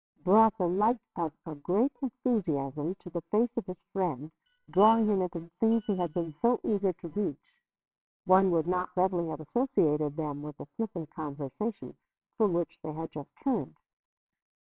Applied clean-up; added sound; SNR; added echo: neural separator model SepFormer WHAMR!.